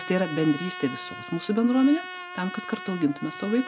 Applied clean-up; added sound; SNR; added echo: none; Trumpet; 12 dB; none.